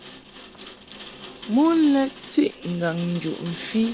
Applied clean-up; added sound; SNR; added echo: none; Rain; 16 dB; none.